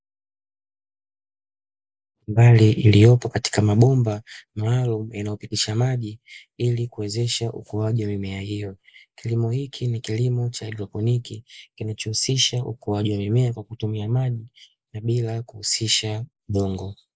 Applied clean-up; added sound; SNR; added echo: none; none; none; none.